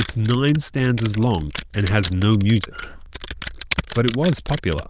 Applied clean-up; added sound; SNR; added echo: neural diffusion model UNIVERSE++.